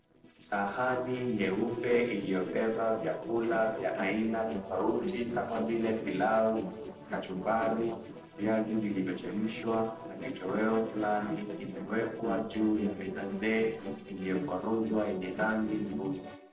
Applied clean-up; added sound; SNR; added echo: neural separator model SepFormer DNS4.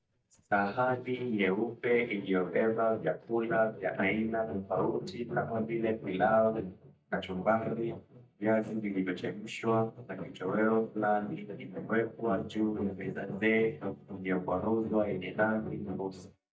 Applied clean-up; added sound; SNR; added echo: neural mask model DeepFilterNet 3.